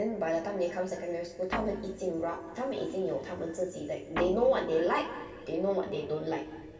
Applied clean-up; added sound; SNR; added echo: none; Guitar; 8 dB; reverberation time 2.5 s.